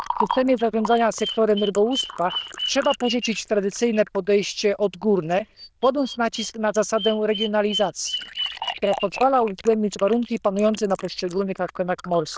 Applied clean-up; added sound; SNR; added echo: neural diffusion model UNIVERSE++.